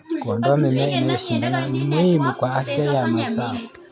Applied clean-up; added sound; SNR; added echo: none; none; none; none.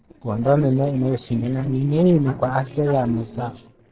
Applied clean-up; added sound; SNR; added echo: neural separator model SepFormer DNS4.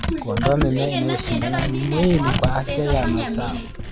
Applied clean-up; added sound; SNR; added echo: none; Tearing; 4 dB; none.